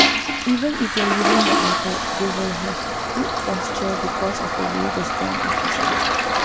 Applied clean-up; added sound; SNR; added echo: none; Toilet flush; -5 dB; none.